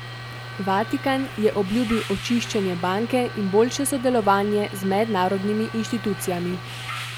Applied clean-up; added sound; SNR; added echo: none; Subway, metro, underground + Mechanical fan; 11 dB; none.